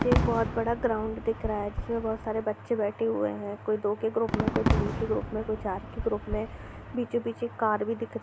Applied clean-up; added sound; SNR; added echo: none; Fireworks; 3 dB; none.